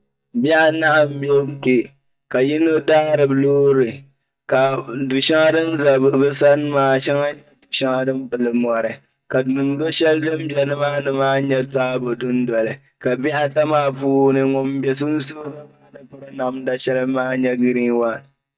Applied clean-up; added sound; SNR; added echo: neural mask model DeepFilterNet 3.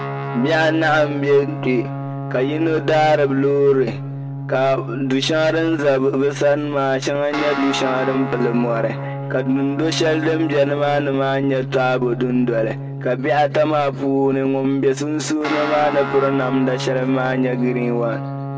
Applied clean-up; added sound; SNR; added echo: none; Guitar; 8 dB; reverberation time 1.4 s.